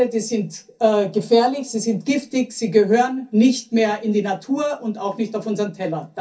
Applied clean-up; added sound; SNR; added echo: none; none; none; reverberation time 0.3 s.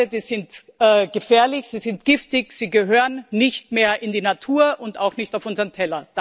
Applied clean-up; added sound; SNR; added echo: none; none; none; none.